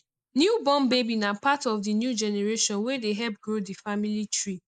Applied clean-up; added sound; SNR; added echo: neural mask model Resemble Enhance denoiser.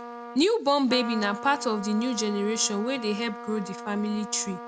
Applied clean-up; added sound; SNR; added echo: none; Trumpet; 11 dB; none.